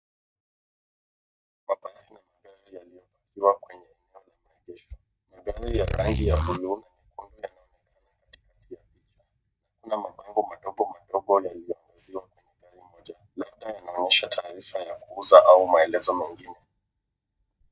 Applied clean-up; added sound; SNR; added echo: neural mask model DeepFilterNet 3.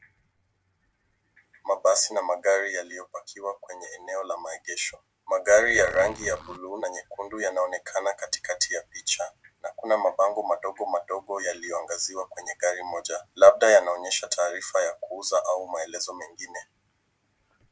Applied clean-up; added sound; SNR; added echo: neural separator model SepFormer DNS4.